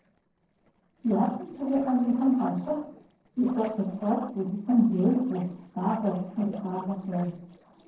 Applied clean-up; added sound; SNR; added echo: neural separator model SepFormer DNS4.